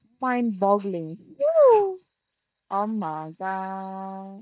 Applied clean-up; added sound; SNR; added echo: neural mask model DeepFilterNet 3.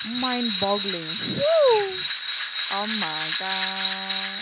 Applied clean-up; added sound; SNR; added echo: none; Tools; 1 dB; none.